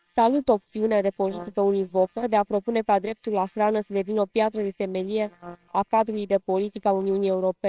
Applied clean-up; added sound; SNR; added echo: neural separator model SepFormer WHAMR!.